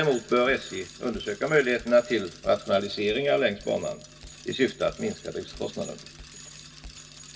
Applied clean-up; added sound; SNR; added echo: none; Bicycle; 19 dB; reverberation time 0.1 s.